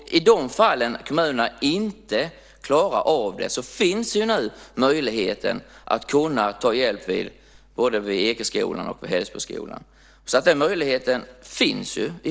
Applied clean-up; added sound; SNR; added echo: none; none; none; none.